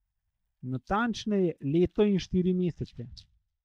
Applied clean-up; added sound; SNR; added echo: neural mask model DeepFilterNet 3.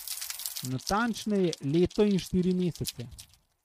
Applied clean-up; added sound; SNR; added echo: neural mask model RNNoise.